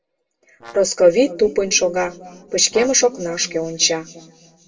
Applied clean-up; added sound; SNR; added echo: neural separator model SepFormer DNS4.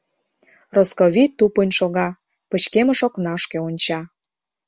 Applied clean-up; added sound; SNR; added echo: none; none; none; none.